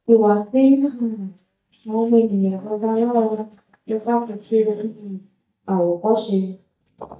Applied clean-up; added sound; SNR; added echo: neural mask model DeepFilterNet 3.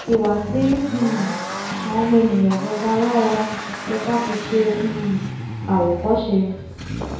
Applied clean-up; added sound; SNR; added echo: none; Accelerating, revving, vroom; 8 dB; reverberation time 0.9 s.